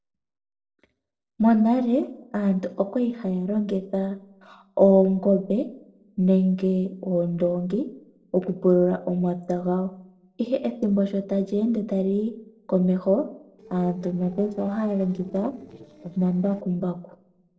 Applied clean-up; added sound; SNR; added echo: neural separator model SepFormer DNS4.